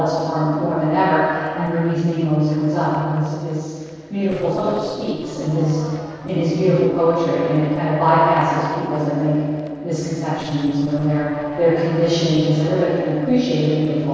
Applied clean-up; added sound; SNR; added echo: neural separator model SepFormer DNS4.